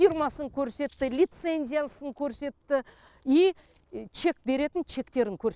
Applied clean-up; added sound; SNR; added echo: none; Rattle (instrument); 13 dB; none.